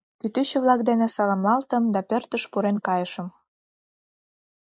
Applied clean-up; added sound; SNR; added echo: neural mask model Resemble Enhance denoiser.